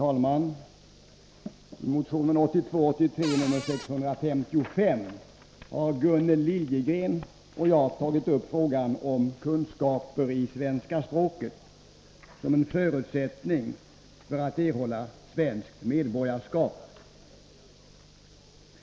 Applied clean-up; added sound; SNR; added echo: none; Cupboard open or close; 10 dB; none.